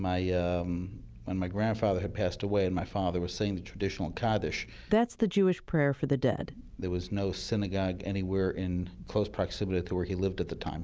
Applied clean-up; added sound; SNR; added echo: none; none; none; none.